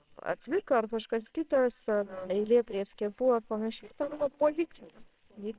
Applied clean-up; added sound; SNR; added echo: neural separator model SepFormer WHAMR!.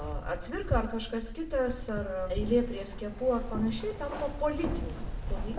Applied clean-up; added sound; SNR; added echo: none; Keys jangling; 3 dB; reverberation time 0.6 s.